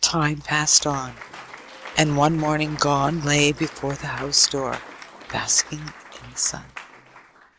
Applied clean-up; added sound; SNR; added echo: none; Applause / Cheering; 17 dB; none.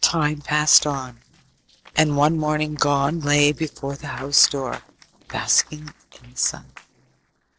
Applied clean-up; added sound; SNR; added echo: neural separator model SepFormer DNS4.